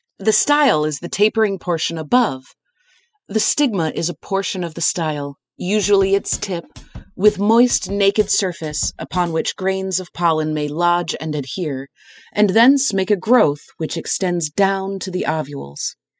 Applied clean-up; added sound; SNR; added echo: classical method spectral subtraction.